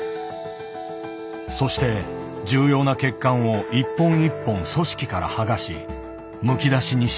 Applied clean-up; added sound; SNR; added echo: none; none; none; none.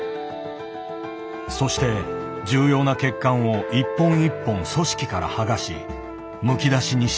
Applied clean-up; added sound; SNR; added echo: none; Wind instrument, woodwind instrument; 14 dB; none.